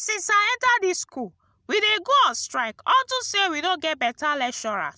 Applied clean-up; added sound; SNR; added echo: none; none; none; none.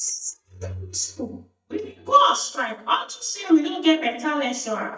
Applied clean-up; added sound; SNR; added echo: neural mask model DeepFilterNet 3.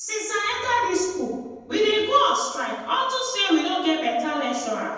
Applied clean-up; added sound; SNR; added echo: neural separator model SepFormer DNS4.